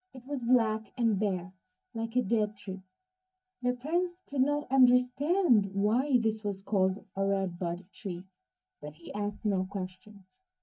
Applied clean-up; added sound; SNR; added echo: neural mask model DeepFilterNet 3.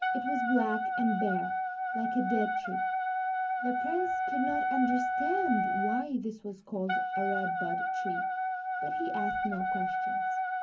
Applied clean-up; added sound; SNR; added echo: none; Wind instrument, woodwind instrument; -3 dB; reverberation time 0.3 s.